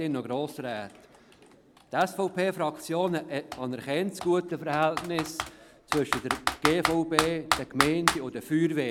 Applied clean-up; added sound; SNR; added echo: none; Computer keyboard; 5 dB; none.